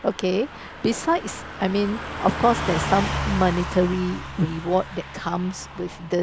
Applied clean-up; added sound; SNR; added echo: none; Car passing by / Truck; 7 dB; none.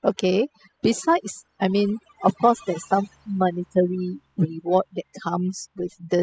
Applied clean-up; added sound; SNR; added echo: classical method spectral subtraction.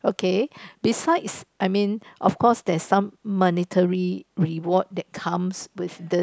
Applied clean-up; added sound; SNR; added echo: none; none; none; none.